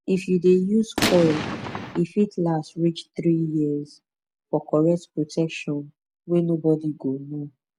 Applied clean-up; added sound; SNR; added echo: none; Gunshot, gunfire; 3 dB; none.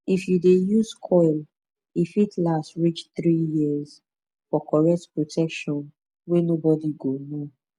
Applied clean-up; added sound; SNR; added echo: none; none; none; none.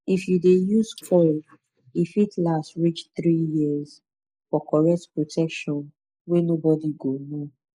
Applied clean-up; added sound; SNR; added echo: neural mask model Resemble Enhance denoiser.